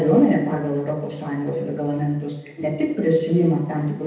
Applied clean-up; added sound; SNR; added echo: none; none; none; reverberation time 0.9 s.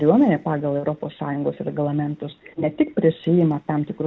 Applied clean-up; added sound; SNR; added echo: none; none; none; none.